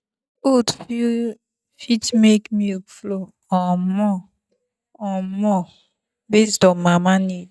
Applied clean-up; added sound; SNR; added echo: neural mask model DeepFilterNet 3.